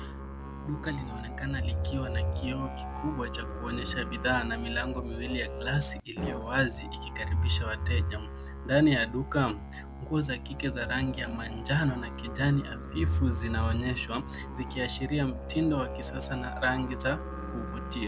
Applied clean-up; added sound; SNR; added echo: none; Musical instrument; 7 dB; none.